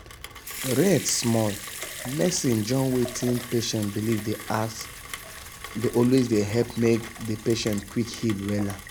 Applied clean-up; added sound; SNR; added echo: none; Rain + Sink (filling or washing) / Water tap, faucet / Liquid; 12 dB; none.